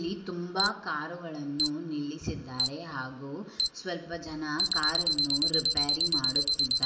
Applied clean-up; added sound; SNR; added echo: none; Alarm; -3 dB; reverberation time 1.2 s.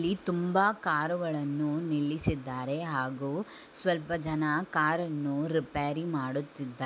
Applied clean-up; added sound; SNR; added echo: none; none; none; none.